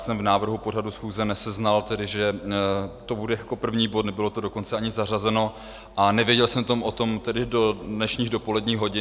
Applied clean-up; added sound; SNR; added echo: none; none; none; none.